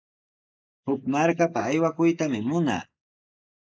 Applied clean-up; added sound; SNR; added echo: neural mask model Resemble Enhance denoiser.